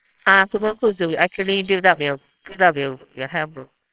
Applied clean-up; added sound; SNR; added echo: neural separator model SepFormer WHAMR!.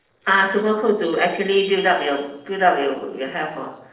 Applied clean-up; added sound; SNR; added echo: neural separator model SepFormer DNS4.